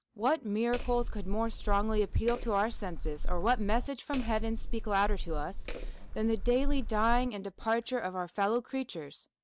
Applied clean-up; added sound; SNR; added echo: none; Hammer; -1 dB; none.